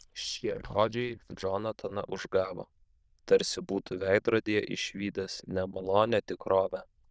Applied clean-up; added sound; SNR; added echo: neural diffusion model UNIVERSE++.